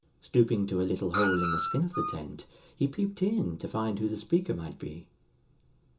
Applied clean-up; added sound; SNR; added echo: none; Screech; 2 dB; reverberation time 0.2 s.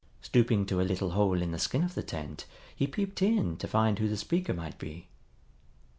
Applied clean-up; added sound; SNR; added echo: none; none; none; none.